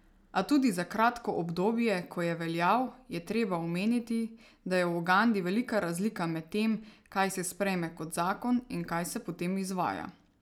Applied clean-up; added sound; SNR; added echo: none; none; none; none.